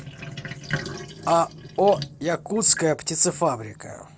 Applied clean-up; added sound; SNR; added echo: none; Sink (filling or washing); 12 dB; none.